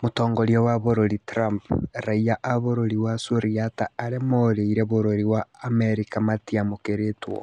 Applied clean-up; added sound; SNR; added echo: none; none; none; none.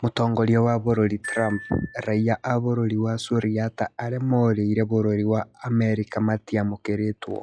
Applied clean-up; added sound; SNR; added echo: classical method log-MMSE.